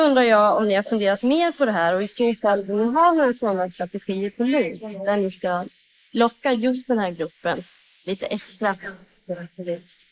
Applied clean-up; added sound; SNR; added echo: neural mask model Resemble Enhance denoiser.